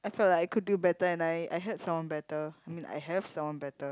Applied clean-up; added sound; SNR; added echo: none; none; none; none.